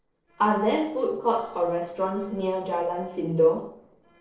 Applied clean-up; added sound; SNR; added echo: neural separator model SepFormer DNS4.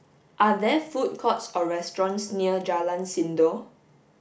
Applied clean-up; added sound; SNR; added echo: none; none; none; none.